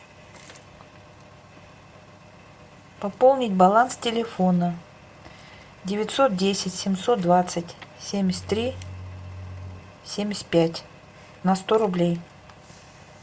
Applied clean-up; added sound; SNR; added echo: none; Bowed string instrument; 14 dB; none.